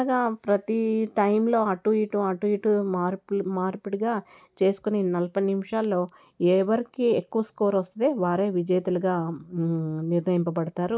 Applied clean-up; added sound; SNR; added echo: none; none; none; none.